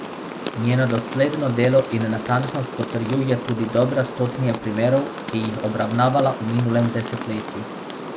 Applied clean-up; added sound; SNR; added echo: none; Rain; 9 dB; none.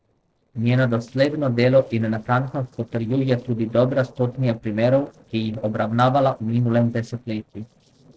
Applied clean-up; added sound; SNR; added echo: neural separator model SepFormer DNS4.